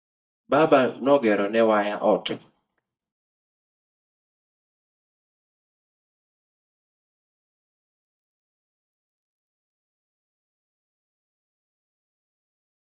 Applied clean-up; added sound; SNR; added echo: neural mask model DeepFilterNet 3.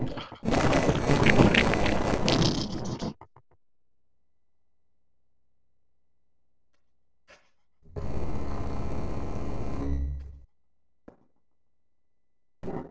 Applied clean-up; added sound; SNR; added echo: neural separator model SepFormer DNS4.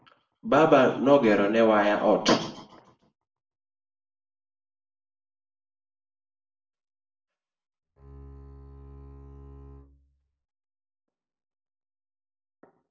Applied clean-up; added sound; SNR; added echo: none; Bowed string instrument; 19 dB; reverberation time 0.8 s.